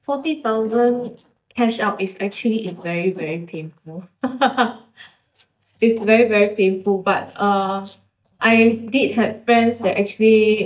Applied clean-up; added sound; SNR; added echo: neural mask model DeepFilterNet 3.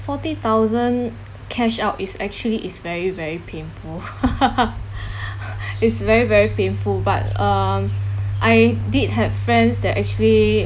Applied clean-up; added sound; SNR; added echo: none; none; none; none.